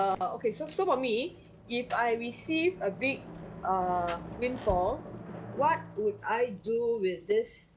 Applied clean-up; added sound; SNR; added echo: none; Rain + Drum; 14 dB; none.